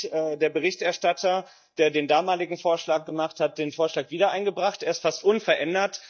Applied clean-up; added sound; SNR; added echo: neural mask model DeepFilterNet 3.